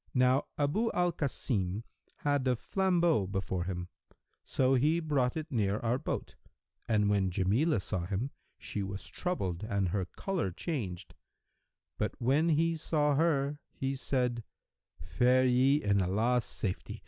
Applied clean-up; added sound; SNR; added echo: none; none; none; none.